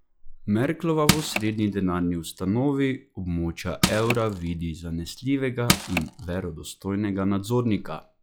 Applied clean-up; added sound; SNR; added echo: classical method log-MMSE.